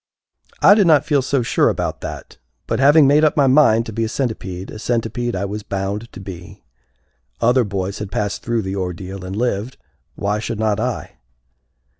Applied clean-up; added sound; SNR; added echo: none; none; none; none.